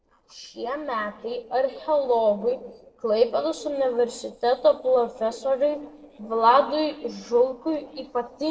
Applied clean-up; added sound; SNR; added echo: neural separator model SepFormer DNS4.